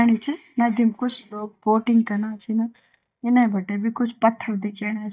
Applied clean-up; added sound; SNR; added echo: neural mask model DeepFilterNet 3.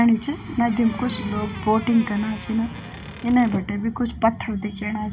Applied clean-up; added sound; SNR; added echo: none; Squeak / Wood; 16 dB; none.